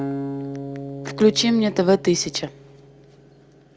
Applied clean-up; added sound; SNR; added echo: none; Acoustic guitar; 10 dB; none.